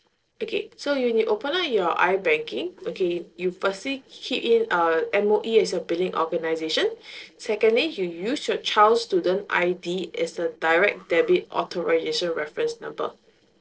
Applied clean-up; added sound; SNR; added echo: neural separator model SepFormer DNS4.